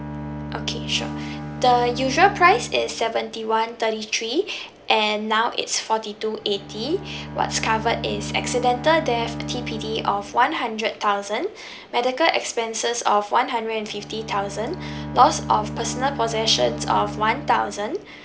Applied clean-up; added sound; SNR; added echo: none; Bowed string instrument; 11 dB; none.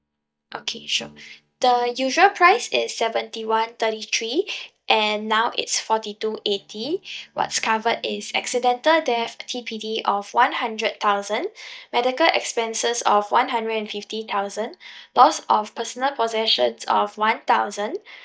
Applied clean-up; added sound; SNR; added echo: neural mask model DeepFilterNet 3.